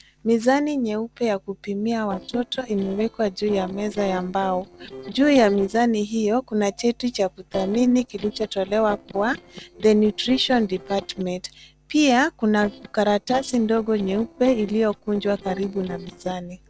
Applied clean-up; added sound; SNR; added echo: neural separator model SepFormer DNS4.